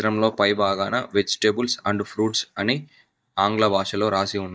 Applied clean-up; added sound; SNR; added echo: neural mask model DeepFilterNet 3.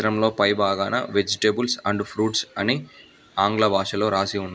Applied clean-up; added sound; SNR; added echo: none; none; none; none.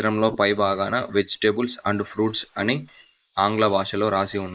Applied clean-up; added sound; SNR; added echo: neural mask model Resemble Enhance denoiser.